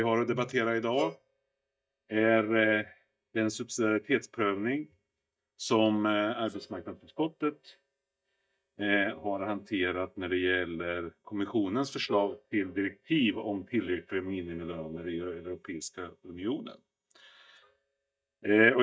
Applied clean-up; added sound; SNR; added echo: neural mask model DeepFilterNet 3.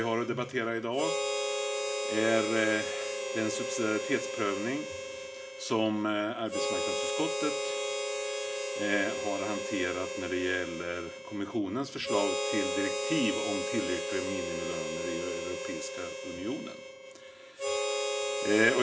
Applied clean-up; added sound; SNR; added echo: none; Harmonica; 1 dB; reverberation time 0.4 s.